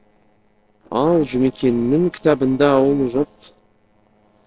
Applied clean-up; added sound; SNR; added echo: neural separator model SepFormer DNS4.